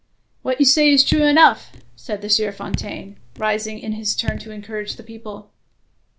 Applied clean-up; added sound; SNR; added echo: none; Raindrop / Drip; 10 dB; none.